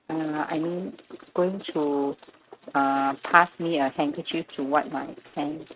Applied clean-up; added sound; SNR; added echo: neural mask model RNNoise.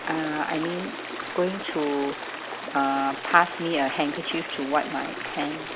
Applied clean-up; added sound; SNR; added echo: none; Stream; 8 dB; none.